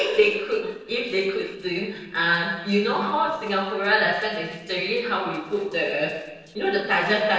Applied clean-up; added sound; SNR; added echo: neural separator model SepFormer DNS4.